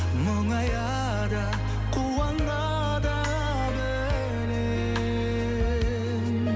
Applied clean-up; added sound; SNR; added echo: none; none; none; none.